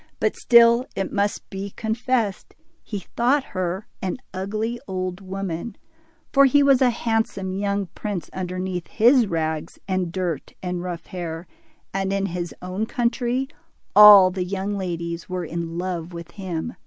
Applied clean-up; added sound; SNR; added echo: none; none; none; none.